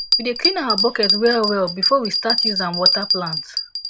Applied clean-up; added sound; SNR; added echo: none; Bell; -1 dB; none.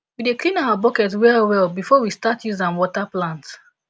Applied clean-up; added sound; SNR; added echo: none; none; none; none.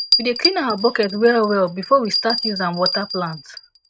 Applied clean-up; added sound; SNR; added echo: neural mask model RNNoise.